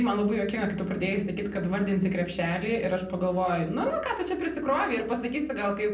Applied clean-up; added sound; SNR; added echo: none; Piano; 19 dB; reverberation time 0.6 s.